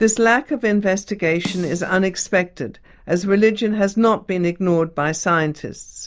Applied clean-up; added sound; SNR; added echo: none; Snare drum; 17 dB; none.